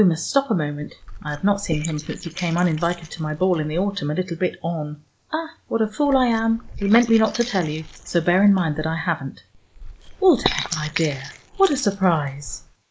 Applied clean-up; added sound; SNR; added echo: neural mask model Resemble Enhance denoiser.